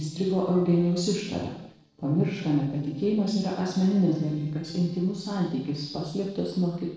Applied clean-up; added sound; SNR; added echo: neural separator model SepFormer DNS4.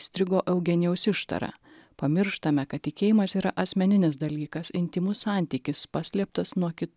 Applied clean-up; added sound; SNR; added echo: none; none; none; none.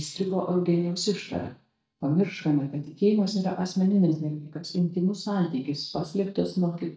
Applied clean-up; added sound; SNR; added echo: neural mask model DeepFilterNet 3.